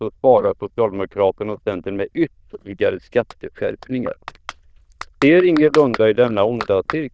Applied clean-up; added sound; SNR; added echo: neural diffusion model UNIVERSE++.